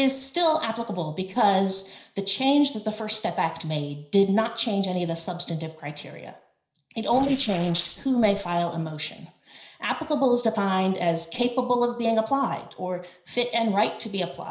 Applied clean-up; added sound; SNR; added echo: neural separator model SepFormer DNS4.